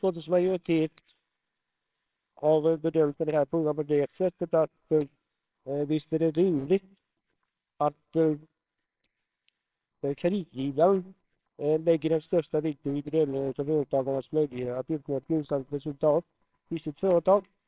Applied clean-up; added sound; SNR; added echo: neural separator model SepFormer WHAMR!.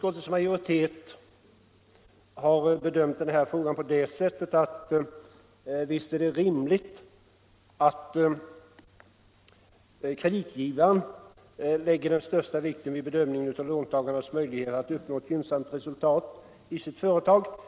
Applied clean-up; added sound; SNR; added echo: none; none; none; none.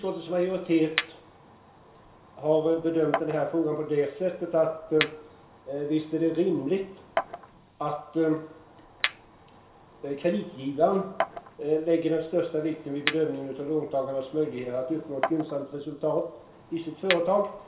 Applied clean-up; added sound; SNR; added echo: none; Chink, clink; 10 dB; reverberation time 0.5 s.